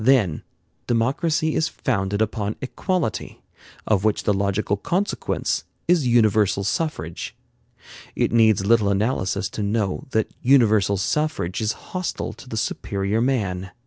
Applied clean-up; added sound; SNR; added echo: none; none; none; none.